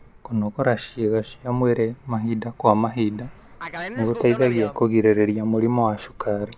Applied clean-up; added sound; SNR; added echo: none; Fixed-wing aircraft, airplane; 17 dB; none.